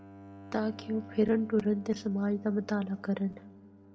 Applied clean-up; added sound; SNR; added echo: none; Bowed string instrument; 18 dB; reverberation time 1.7 s.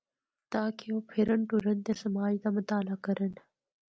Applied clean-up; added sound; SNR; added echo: none; none; none; none.